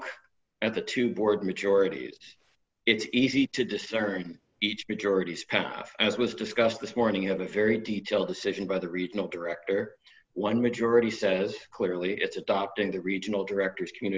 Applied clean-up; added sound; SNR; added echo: none; none; none; none.